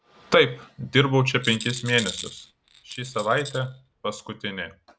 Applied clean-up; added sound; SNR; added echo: none; Rattle; 13 dB; none.